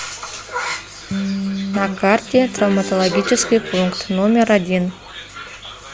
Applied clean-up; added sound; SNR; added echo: none; Electric guitar; 7 dB; none.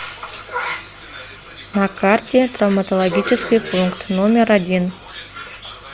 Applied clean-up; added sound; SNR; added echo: none; none; none; none.